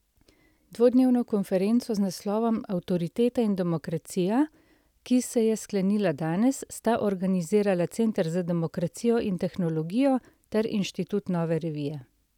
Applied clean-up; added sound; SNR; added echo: none; none; none; none.